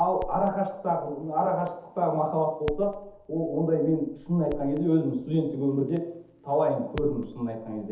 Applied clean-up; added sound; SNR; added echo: none; Crackle; 17 dB; reverberation time 0.8 s.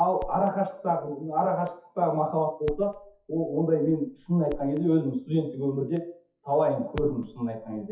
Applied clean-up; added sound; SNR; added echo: classical method WPE with log-MMSE.